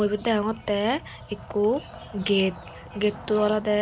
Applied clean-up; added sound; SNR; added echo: none; Wood; 19 dB; none.